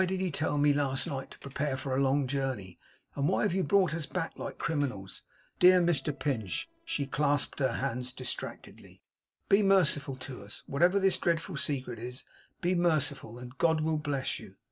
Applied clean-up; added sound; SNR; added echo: neural separator model SepFormer DNS4.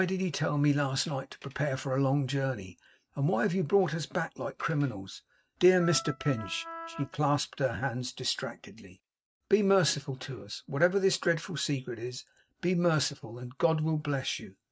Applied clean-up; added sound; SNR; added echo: neural mask model RNNoise.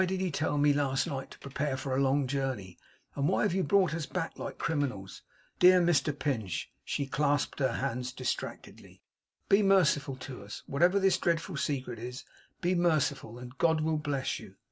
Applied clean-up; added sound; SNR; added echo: none; none; none; none.